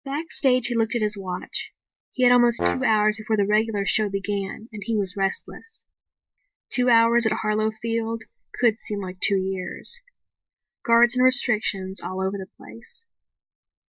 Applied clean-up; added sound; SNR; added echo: neural mask model DeepFilterNet 3.